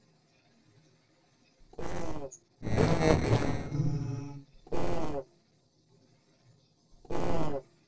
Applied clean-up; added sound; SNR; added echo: neural separator model SepFormer DNS4.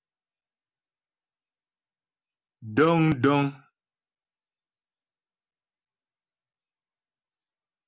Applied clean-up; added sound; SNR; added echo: none; none; none; none.